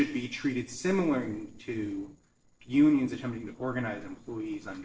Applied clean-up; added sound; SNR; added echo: neural separator model SepFormer DNS4.